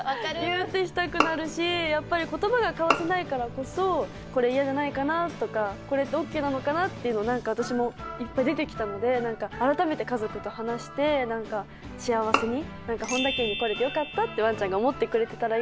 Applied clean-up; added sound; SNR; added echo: none; Bowed string instrument; 6 dB; none.